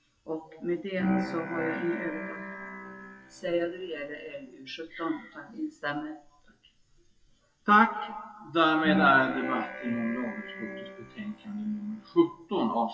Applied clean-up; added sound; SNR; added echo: classical method WPE with log-MMSE.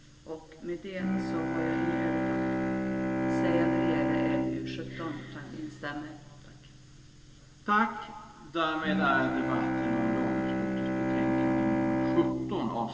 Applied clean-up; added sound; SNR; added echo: none; Bowed string instrument; -4 dB; reverberation time 1.8 s.